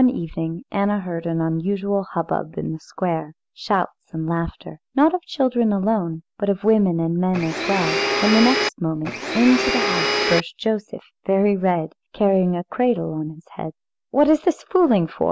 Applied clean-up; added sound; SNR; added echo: none; Domestic sounds, home sounds; 1 dB; none.